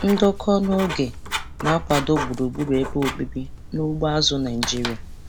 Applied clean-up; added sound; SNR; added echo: none; Writing; 8 dB; none.